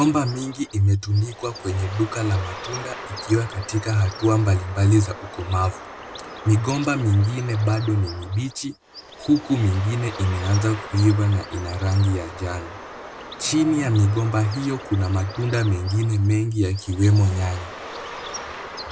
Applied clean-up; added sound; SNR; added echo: none; Bird; 15 dB; none.